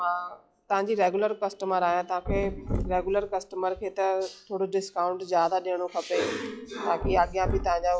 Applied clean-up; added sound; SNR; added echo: classical method log-MMSE.